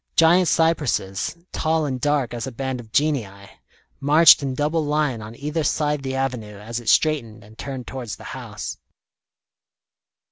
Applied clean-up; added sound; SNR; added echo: none; none; none; none.